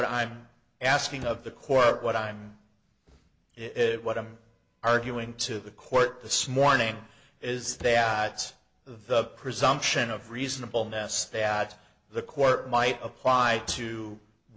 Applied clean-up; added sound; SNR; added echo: none; Slam / Wood; 19 dB; none.